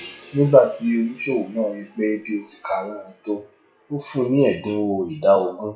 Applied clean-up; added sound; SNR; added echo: classical method WPE with log-MMSE.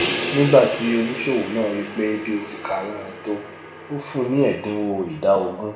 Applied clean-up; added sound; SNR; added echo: none; Crash cymbal; 9 dB; reverberation time 0.8 s.